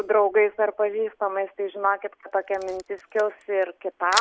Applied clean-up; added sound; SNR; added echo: none; Camera; 14 dB; none.